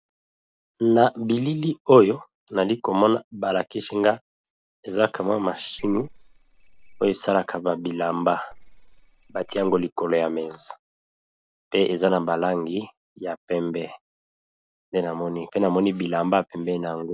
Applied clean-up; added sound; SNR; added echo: neural separator model SepFormer DNS4.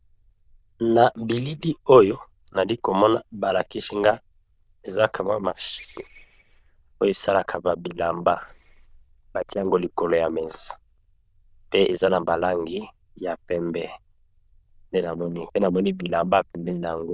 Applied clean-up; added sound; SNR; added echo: neural diffusion model UNIVERSE++.